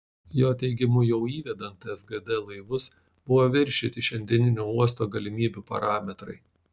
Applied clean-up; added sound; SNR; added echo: none; none; none; none.